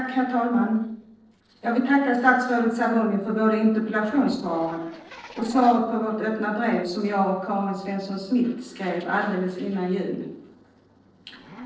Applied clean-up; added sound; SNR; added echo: neural separator model SepFormer DNS4.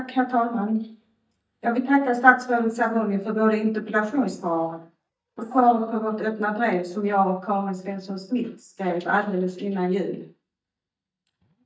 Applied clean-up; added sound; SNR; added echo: neural mask model DeepFilterNet 3.